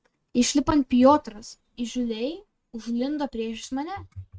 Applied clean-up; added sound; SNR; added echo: neural mask model RNNoise.